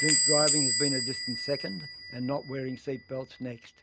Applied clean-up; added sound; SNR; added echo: none; Door / Bell; -3 dB; none.